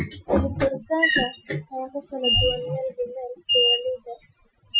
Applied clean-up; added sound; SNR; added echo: classical method Wiener filter.